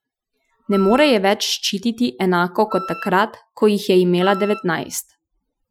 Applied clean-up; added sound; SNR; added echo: classical method Wiener filter.